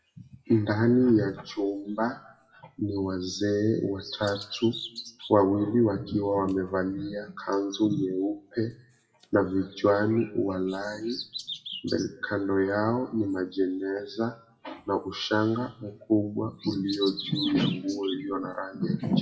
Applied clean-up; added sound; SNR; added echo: classical method WPE with log-MMSE.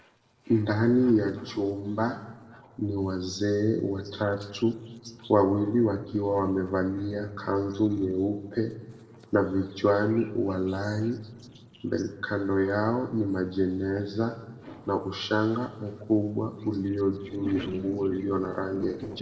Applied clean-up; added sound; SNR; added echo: neural separator model SepFormer DNS4.